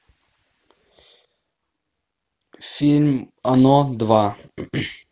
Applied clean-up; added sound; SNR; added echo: none; none; none; none.